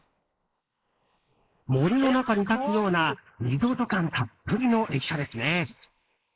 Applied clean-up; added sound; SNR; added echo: neural mask model Resemble Enhance denoiser.